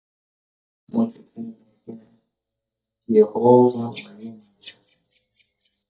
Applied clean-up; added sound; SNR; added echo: neural mask model DeepFilterNet 3.